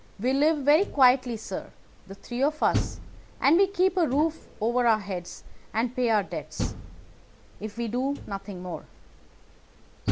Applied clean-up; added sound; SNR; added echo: none; Door; 11 dB; none.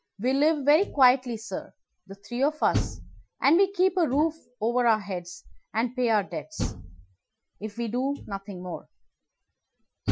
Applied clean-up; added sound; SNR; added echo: classical method Wiener filter.